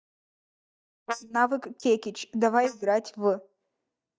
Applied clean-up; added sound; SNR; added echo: neural mask model DeepFilterNet 3.